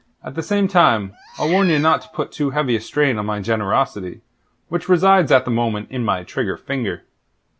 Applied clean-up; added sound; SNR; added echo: none; Meow; 14 dB; none.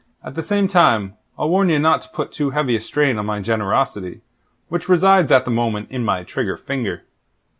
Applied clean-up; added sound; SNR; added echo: none; none; none; none.